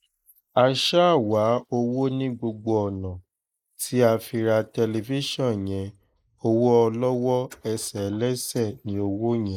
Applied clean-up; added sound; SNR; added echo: neural mask model Resemble Enhance denoiser.